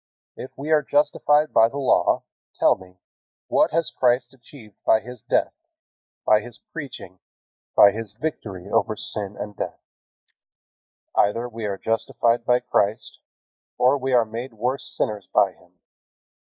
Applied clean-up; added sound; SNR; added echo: neural mask model Resemble Enhance denoiser.